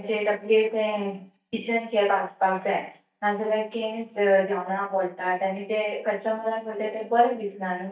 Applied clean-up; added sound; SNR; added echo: neural mask model DeepFilterNet 3.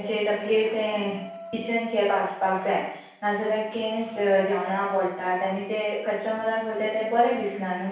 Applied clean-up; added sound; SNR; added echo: none; Wind instrument, woodwind instrument; 18 dB; reverberation time 0.7 s.